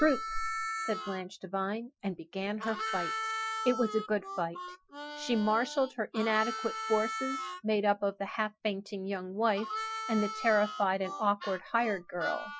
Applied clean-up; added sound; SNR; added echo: classical method Wiener filter.